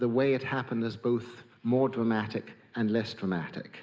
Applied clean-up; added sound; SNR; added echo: none; none; none; none.